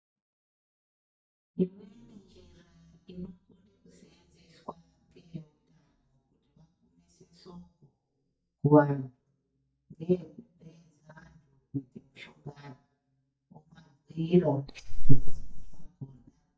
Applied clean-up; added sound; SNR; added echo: neural mask model DeepFilterNet 3.